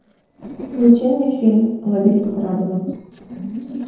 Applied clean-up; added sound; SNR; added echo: neural separator model SepFormer DNS4.